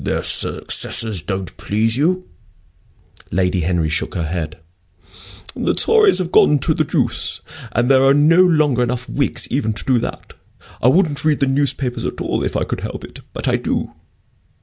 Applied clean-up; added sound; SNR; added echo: none; none; none; none.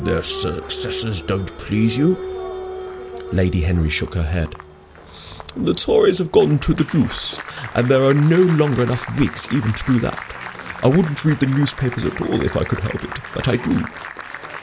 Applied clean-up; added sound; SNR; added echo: none; Applause; 13 dB; none.